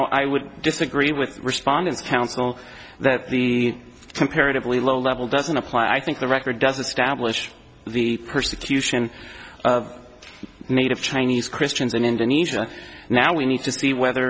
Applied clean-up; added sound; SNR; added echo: none; none; none; none.